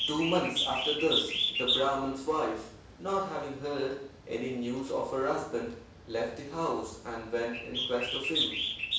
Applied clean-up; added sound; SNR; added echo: none; Bird; 3 dB; reverberation time 0.7 s.